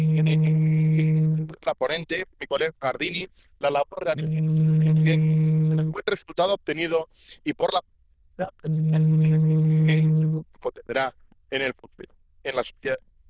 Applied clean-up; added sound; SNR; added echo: neural diffusion model UNIVERSE++.